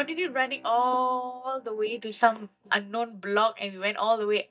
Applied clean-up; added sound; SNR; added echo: neural mask model DeepFilterNet 3.